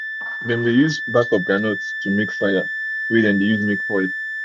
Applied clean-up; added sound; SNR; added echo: none; Wind instrument, woodwind instrument; 6 dB; none.